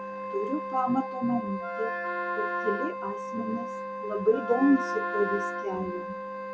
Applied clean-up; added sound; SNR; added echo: none; Wind instrument, woodwind instrument + Wind instrument, woodwind instrument; 4 dB; none.